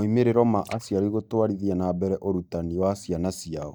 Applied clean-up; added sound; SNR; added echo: neural mask model DeepFilterNet 3.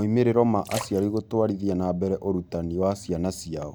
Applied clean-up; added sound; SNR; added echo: none; Splash, splatter; 17 dB; none.